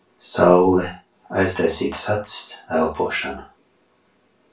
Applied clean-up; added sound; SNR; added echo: none; none; none; reverberation time 0.2 s.